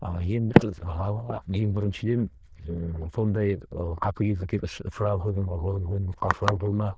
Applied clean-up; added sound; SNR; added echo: neural diffusion model UNIVERSE++.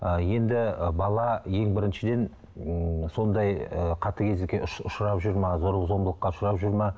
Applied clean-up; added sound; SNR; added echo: none; none; none; none.